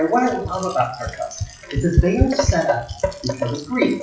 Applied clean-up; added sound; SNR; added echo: classical method WPE with log-MMSE.